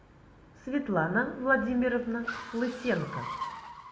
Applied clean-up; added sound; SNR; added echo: none; Car; 12 dB; reverberation time 0.6 s.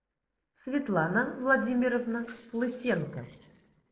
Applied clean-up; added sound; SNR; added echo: neural separator model SepFormer DNS4.